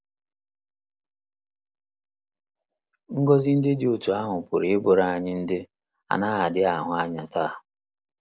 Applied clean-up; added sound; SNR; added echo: none; none; none; none.